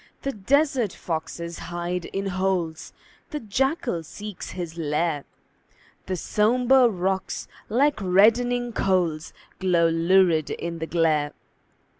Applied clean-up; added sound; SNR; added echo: none; none; none; none.